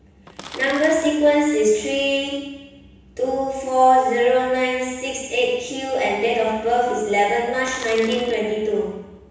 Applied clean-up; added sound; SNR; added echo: none; Crackle; 17 dB; reverberation time 1.1 s.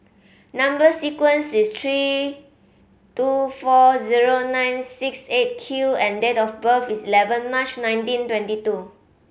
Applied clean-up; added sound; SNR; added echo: none; none; none; none.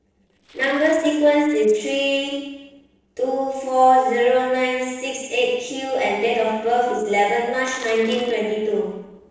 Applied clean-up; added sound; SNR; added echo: neural separator model SepFormer DNS4.